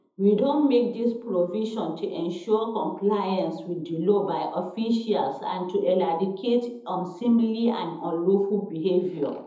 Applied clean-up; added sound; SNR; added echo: none; none; none; reverberation time 0.7 s.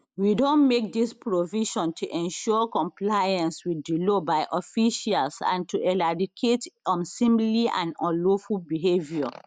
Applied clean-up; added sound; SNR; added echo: none; none; none; none.